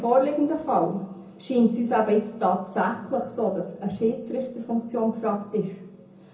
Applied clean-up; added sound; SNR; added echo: none; none; none; reverberation time 0.5 s.